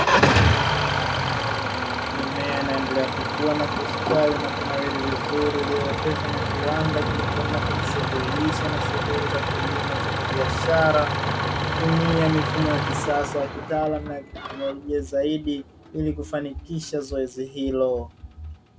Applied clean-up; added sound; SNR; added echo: none; Idling / Engine starting; -2 dB; none.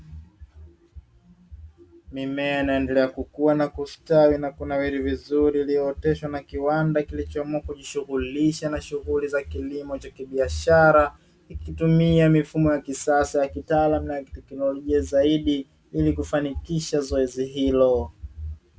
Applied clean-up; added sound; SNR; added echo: none; none; none; none.